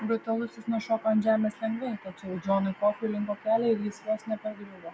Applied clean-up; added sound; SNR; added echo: none; none; none; none.